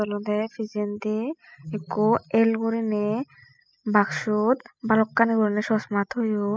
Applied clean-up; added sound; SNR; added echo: classical method spectral subtraction.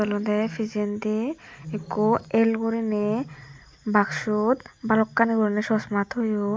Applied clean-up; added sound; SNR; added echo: none; Wild animals; 19 dB; none.